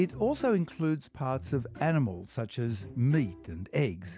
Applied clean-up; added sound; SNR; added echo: none; none; none; none.